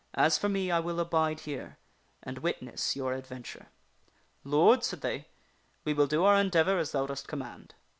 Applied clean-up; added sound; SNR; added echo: none; none; none; none.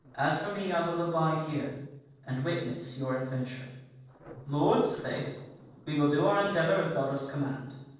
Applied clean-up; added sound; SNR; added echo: neural separator model SepFormer DNS4.